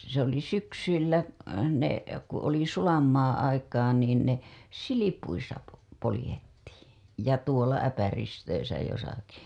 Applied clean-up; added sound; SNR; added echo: none; none; none; none.